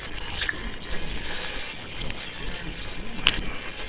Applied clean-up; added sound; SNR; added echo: neural separator model SepFormer WHAMR!.